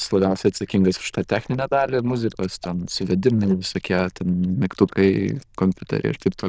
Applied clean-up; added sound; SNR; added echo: neural diffusion model UNIVERSE++.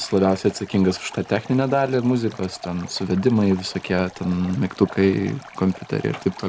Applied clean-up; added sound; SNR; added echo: none; Stream; 20 dB; none.